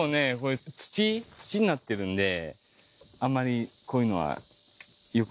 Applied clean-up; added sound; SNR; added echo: none; none; none; none.